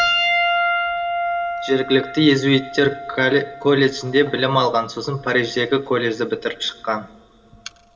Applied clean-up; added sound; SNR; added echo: none; Piano; 5 dB; reverberation time 2.0 s.